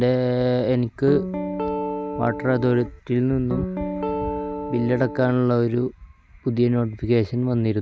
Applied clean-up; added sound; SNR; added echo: none; Guitar; 6 dB; none.